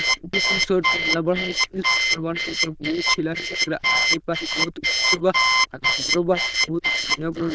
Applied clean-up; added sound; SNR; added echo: neural diffusion model UNIVERSE++.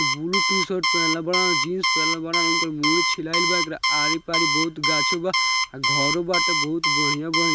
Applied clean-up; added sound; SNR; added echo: none; Alarm; -5 dB; none.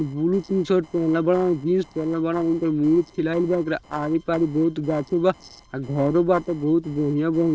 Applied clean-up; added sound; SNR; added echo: neural separator model SepFormer DNS4.